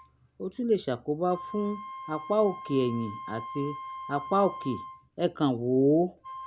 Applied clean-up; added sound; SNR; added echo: none; Wind instrument, woodwind instrument; 13 dB; none.